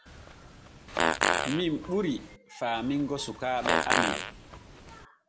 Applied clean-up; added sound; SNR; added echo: none; Fart; -2 dB; none.